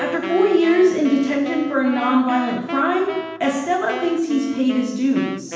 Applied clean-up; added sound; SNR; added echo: none; Wind instrument, woodwind instrument; 12 dB; reverberation time 0.9 s.